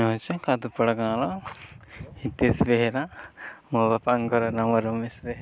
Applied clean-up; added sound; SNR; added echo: none; none; none; none.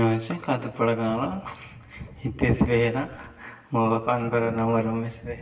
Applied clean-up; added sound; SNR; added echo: none; none; none; reverberation time 1.4 s.